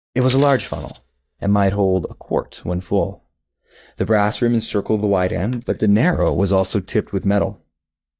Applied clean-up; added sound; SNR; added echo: neural mask model DeepFilterNet 3.